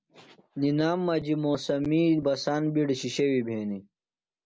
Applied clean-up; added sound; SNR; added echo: none; none; none; none.